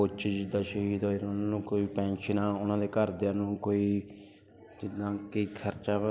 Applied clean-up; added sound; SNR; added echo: none; none; none; none.